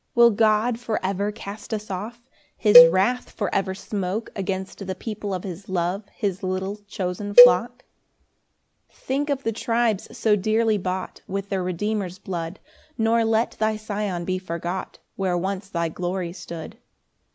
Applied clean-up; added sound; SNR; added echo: none; Cowbell; -4 dB; none.